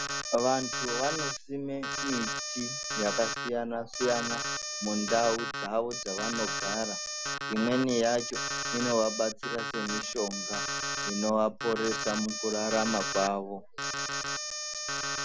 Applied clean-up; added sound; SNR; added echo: none; Alarm; 3 dB; none.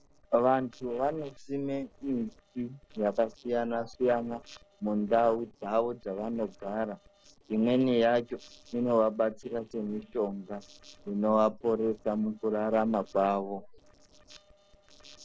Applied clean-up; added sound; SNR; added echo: neural separator model SepFormer DNS4.